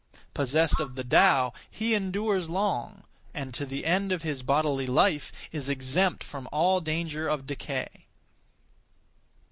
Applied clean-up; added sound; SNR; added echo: none; Truck; 11 dB; none.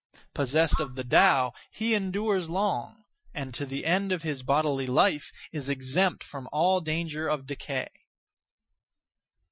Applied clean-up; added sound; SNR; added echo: classical method Wiener filter.